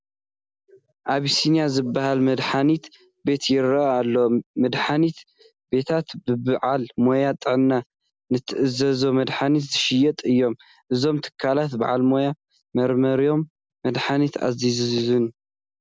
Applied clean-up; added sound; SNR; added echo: none; none; none; none.